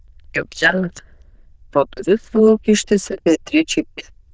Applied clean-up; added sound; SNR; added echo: neural diffusion model UNIVERSE++.